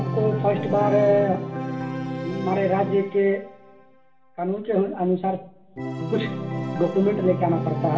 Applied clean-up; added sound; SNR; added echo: none; Organ; 5 dB; reverberation time 0.6 s.